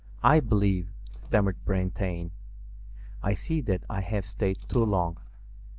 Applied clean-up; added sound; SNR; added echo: neural mask model DeepFilterNet 3.